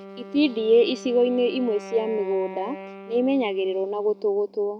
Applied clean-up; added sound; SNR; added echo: none; Wind instrument, woodwind instrument; 16 dB; none.